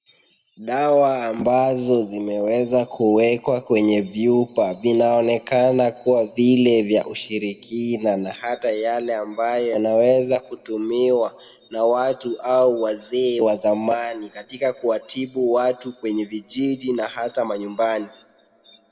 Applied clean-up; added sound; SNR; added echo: none; none; none; reverberation time 1.4 s.